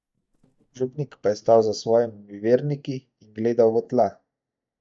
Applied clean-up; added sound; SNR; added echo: neural mask model DeepFilterNet 3.